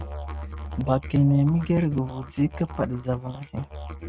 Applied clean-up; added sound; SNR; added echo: neural mask model RNNoise.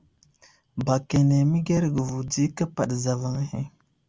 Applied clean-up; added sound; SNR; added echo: none; none; none; none.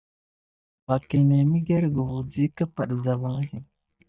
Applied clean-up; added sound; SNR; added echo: neural mask model DeepFilterNet 3.